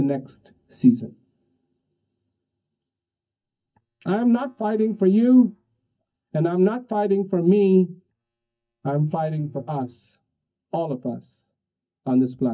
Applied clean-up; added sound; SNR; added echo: neural mask model DeepFilterNet 3.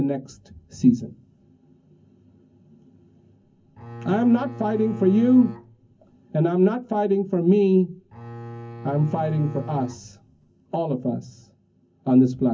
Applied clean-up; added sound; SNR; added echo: none; Bowed string instrument; 14 dB; reverberation time 0.3 s.